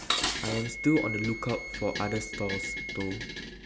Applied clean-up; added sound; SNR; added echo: none; Dishes, pots, and pans + Wind instrument, woodwind instrument; 3 dB; none.